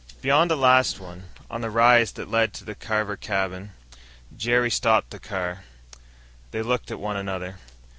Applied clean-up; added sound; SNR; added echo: none; none; none; none.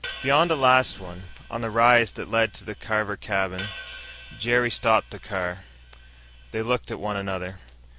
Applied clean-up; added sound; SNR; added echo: none; Hi-hat; 14 dB; none.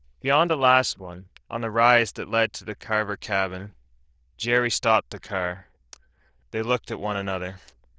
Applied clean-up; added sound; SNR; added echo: neural diffusion model UNIVERSE++.